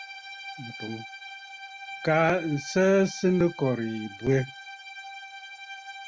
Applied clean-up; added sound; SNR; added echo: none; Bowed string instrument; 14 dB; none.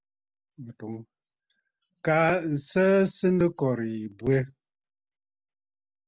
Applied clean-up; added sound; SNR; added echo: none; none; none; none.